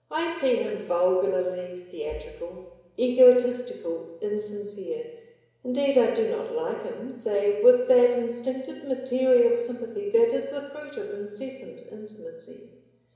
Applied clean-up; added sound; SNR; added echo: none; none; none; reverberation time 1.0 s.